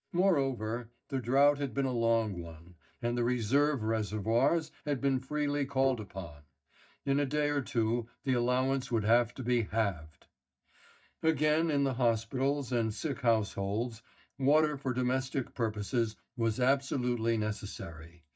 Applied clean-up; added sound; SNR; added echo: neural mask model DeepFilterNet 3.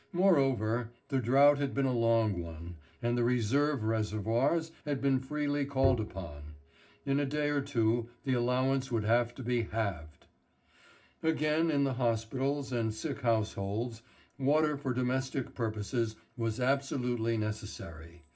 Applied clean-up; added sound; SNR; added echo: none; Bowed string instrument; 4 dB; reverberation time 0.4 s.